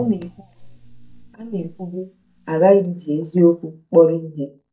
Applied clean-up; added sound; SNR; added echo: neural mask model DeepFilterNet 3.